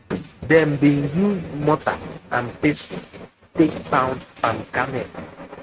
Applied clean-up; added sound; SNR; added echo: neural mask model RNNoise.